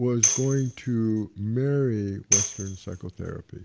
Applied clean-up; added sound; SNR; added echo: none; Tambourine; 2 dB; none.